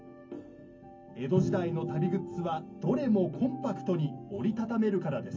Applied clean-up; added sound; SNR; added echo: none; none; none; reverberation time 0.3 s.